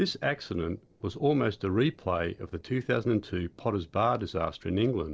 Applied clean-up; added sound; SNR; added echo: neural separator model SepFormer DNS4.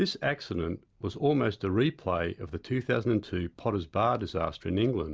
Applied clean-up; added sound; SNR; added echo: none; none; none; none.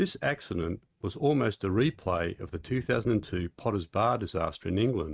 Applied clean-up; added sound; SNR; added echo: neural mask model RNNoise.